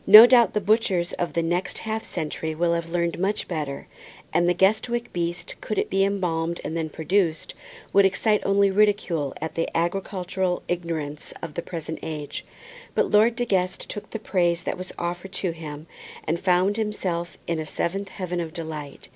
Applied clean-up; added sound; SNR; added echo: none; none; none; none.